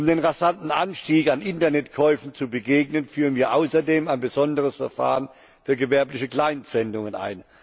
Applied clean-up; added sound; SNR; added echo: none; none; none; none.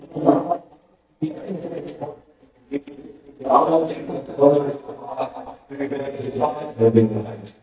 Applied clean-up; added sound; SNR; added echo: neural mask model DeepFilterNet 3.